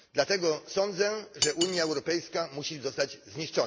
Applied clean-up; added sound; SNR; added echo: none; Cutlery, silverware; 7 dB; none.